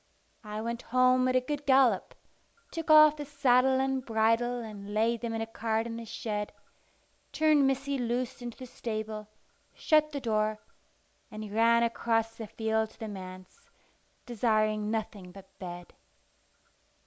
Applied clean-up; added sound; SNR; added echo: none; none; none; none.